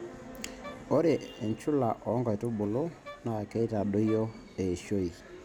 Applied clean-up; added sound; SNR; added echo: none; Wind instrument, woodwind instrument; 19 dB; none.